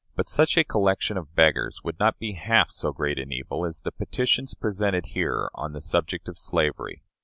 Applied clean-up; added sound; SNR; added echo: none; none; none; none.